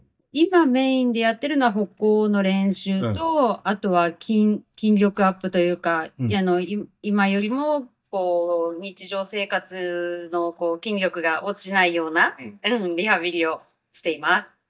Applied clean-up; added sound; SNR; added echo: neural mask model DeepFilterNet 3.